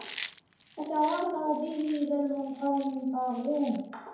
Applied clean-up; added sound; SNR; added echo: none; Chewing, mastication; 12 dB; reverberation time 0.9 s.